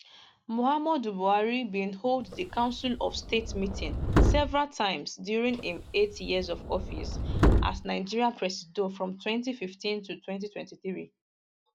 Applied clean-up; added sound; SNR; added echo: none; Subway, metro, underground; -2 dB; none.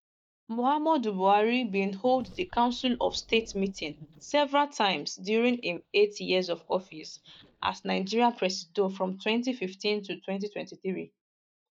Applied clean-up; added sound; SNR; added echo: neural mask model DeepFilterNet 3.